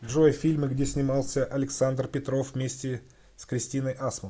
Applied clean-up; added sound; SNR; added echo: none; none; none; none.